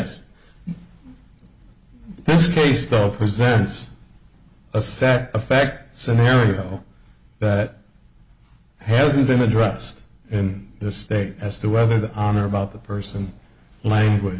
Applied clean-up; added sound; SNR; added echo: none; none; none; none.